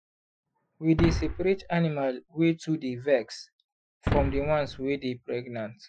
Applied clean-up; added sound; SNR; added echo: classical method Wiener filter.